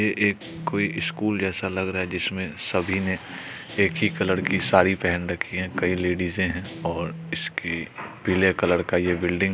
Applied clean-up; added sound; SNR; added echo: none; Guitar; 16 dB; none.